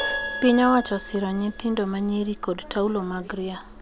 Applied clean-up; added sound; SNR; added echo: none; Keyboard (musical); 11 dB; none.